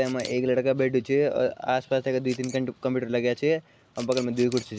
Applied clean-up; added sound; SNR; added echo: neural mask model Resemble Enhance denoiser.